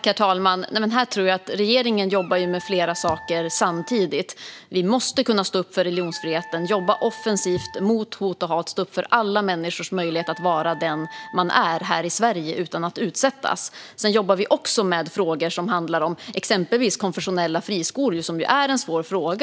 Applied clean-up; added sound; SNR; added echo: none; Wind instrument, woodwind instrument; 17 dB; none.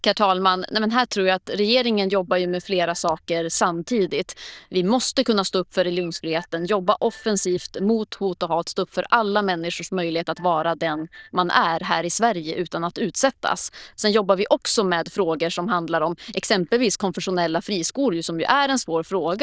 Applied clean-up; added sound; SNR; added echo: neural diffusion model UNIVERSE++.